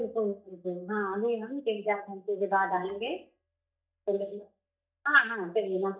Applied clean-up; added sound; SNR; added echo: neural mask model DeepFilterNet 3.